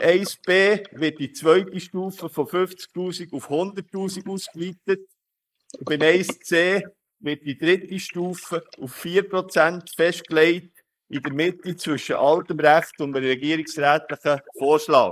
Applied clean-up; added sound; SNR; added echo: neural mask model Resemble Enhance denoiser.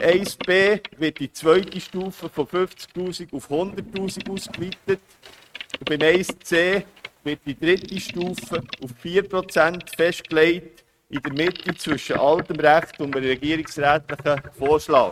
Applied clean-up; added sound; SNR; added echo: neural mask model RNNoise.